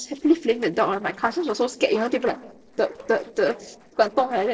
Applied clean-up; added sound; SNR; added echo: neural separator model SepFormer DNS4.